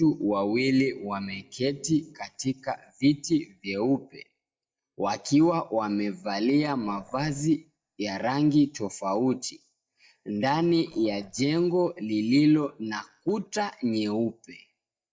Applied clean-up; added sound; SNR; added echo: neural mask model DeepFilterNet 3.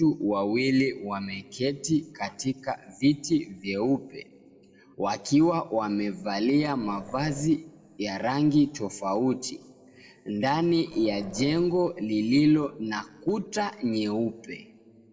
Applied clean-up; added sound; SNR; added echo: none; Growling; 18 dB; reverberation time 1.3 s.